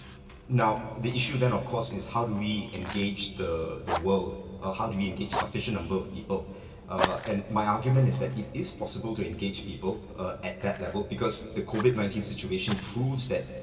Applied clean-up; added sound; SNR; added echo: none; Fire; 12 dB; reverberation time 2.3 s.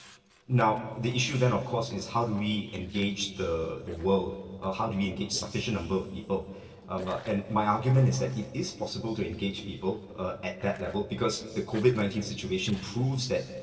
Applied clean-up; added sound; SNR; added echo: neural separator model SepFormer DNS4.